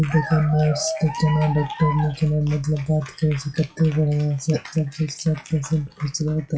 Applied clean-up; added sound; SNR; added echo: classical method WPE with log-MMSE.